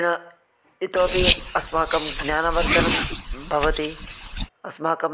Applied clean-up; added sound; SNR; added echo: none; Car; -1 dB; none.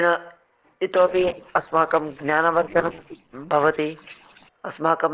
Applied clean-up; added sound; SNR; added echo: neural separator model SepFormer DNS4.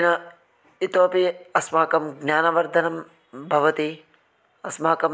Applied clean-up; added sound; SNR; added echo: none; none; none; none.